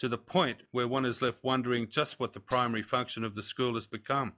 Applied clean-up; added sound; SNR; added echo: classical method log-MMSE.